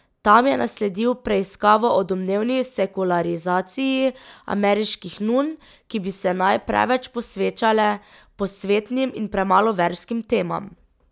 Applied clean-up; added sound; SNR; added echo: none; none; none; none.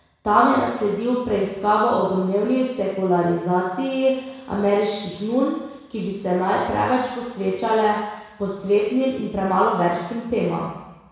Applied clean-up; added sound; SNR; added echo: none; none; none; reverberation time 1.1 s.